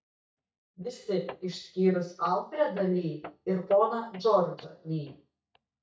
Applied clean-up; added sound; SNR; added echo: neural mask model DeepFilterNet 3.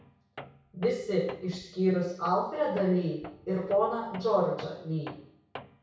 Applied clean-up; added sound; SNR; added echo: none; Tools; 18 dB; reverberation time 0.6 s.